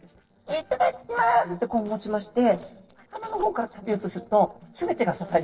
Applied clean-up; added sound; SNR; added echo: neural separator model SepFormer DNS4.